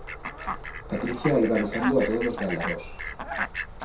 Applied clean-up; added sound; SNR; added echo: none; Fowl; 6 dB; reverberation time 0.6 s.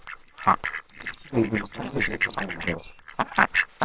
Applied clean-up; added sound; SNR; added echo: neural separator model SepFormer WHAMR!.